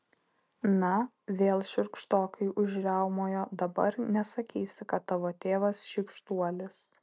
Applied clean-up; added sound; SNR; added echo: none; none; none; none.